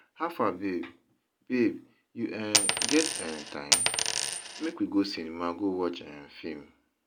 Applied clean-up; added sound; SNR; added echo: none; Coin (dropping); -4 dB; none.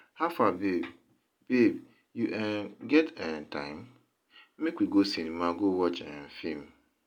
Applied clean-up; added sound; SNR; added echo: none; none; none; none.